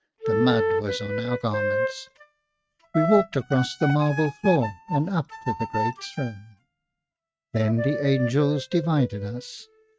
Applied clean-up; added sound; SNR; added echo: neural mask model RNNoise.